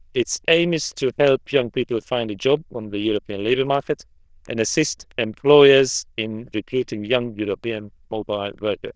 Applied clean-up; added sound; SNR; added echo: neural diffusion model UNIVERSE++.